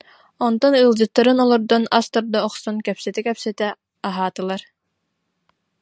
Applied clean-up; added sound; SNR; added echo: none; none; none; none.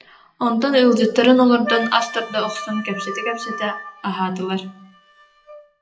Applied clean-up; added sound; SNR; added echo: classical method WPE with log-MMSE.